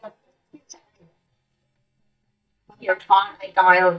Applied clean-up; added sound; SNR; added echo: neural mask model DeepFilterNet 3.